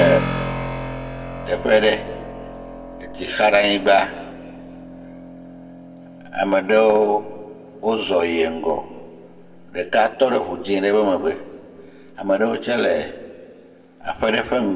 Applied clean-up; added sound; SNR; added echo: none; Keyboard (musical); 11 dB; reverberation time 1.2 s.